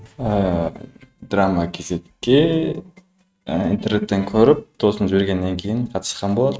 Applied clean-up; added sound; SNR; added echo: neural mask model RNNoise.